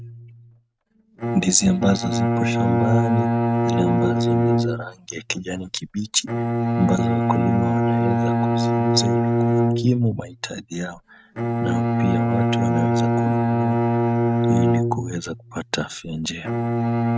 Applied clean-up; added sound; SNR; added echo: neural mask model RNNoise.